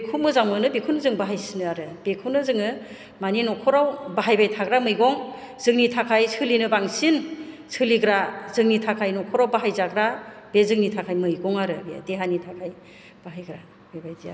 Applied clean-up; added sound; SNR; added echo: none; none; none; none.